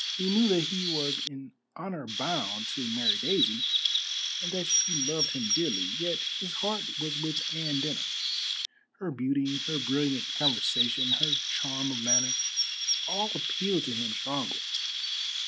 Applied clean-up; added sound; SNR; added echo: none; Chirp, tweet; -3 dB; none.